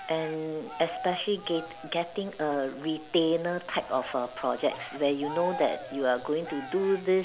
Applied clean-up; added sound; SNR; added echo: none; Cheering; 14 dB; none.